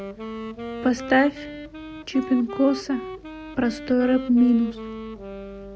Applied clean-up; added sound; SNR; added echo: none; Wind instrument, woodwind instrument; 11 dB; none.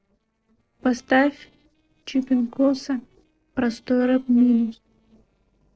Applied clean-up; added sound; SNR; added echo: neural separator model SepFormer DNS4.